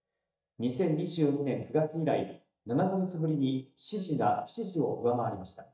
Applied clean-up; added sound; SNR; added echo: neural mask model DeepFilterNet 3.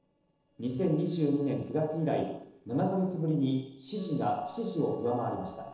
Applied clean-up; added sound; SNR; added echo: neural separator model SepFormer DNS4.